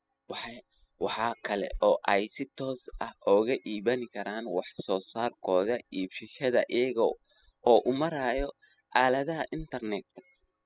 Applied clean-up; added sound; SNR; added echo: classical method spectral subtraction.